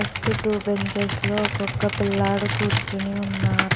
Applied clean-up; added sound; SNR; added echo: none; Computer keyboard; 0 dB; none.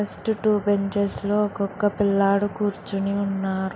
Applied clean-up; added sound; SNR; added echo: none; none; none; none.